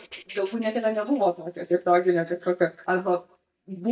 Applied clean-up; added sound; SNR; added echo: neural mask model DeepFilterNet 3.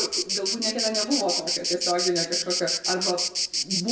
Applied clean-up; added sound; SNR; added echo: none; Insect; -1 dB; reverberation time 0.8 s.